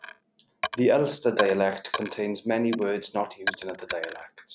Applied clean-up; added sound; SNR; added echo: none; Coin (dropping); 9 dB; none.